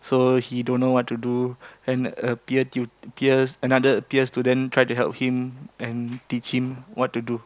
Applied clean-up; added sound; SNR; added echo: none; none; none; none.